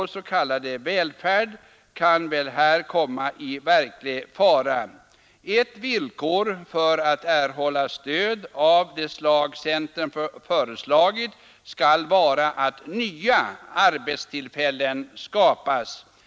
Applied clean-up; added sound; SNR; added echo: none; none; none; none.